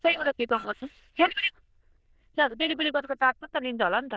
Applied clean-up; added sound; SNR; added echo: neural diffusion model UNIVERSE++.